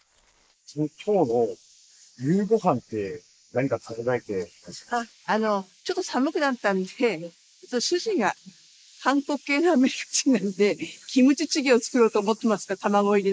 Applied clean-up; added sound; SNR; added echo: neural mask model Resemble Enhance denoiser.